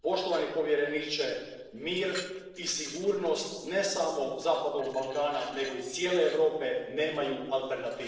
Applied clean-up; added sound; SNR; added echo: neural separator model SepFormer DNS4.